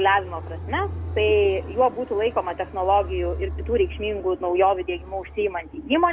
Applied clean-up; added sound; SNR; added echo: none; Fixed-wing aircraft, airplane; 11 dB; none.